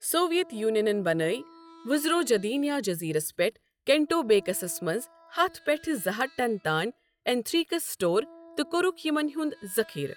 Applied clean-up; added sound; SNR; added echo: classical method log-MMSE.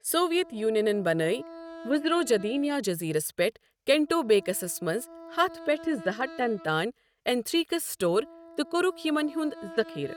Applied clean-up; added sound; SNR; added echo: neural mask model RNNoise.